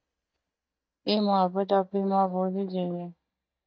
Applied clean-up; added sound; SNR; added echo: neural mask model DeepFilterNet 3.